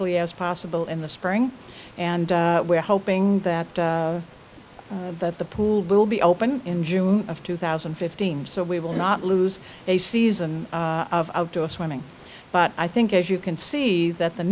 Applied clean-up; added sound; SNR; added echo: none; none; none; none.